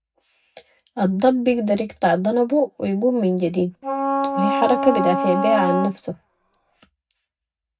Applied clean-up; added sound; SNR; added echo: none; Wind instrument, woodwind instrument; 2 dB; reverberation time 0.3 s.